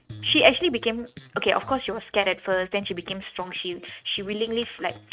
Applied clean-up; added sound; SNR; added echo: neural mask model RNNoise.